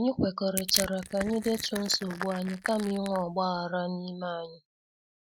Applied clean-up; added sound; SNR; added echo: neural mask model RNNoise.